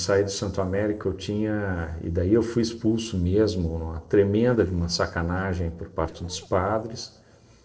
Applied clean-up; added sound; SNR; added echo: neural separator model SepFormer DNS4.